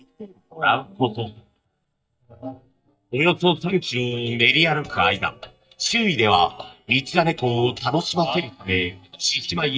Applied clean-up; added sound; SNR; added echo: neural mask model DeepFilterNet 3.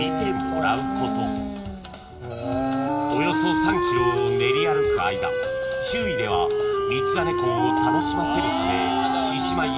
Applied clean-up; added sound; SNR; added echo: none; Wind instrument, woodwind instrument; -2 dB; reverberation time 2.8 s.